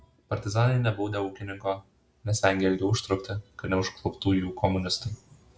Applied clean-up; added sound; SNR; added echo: none; none; none; none.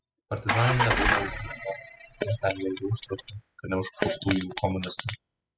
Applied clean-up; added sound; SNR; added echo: classical method spectral subtraction.